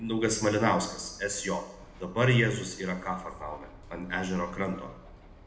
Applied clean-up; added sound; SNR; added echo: none; Bird; 19 dB; reverberation time 0.8 s.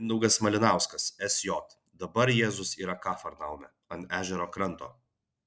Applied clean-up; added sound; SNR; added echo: none; none; none; none.